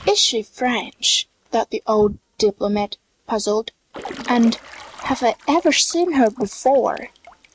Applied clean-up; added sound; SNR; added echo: neural mask model RNNoise.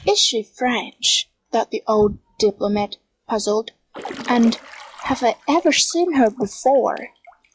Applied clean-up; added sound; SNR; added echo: classical method log-MMSE.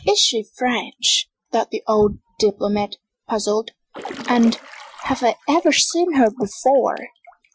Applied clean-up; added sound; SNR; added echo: classical method Wiener filter.